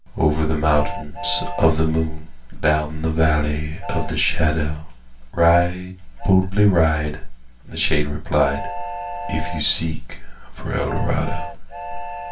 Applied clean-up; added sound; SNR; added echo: none; Train; 15 dB; reverberation time 0.2 s.